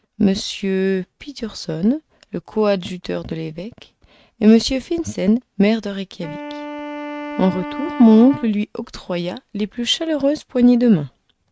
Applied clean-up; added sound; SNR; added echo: neural mask model RNNoise.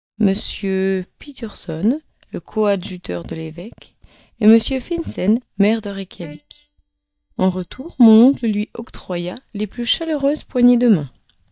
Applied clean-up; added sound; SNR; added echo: neural mask model DeepFilterNet 3.